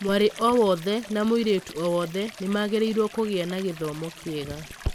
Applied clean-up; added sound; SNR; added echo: none; Stream; 19 dB; none.